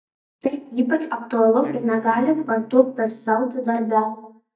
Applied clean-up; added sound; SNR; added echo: neural mask model DeepFilterNet 3.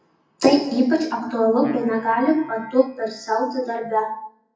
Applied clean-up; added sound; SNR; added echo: classical method WPE with log-MMSE.